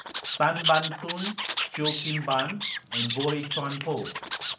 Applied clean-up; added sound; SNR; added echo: neural mask model Resemble Enhance denoiser.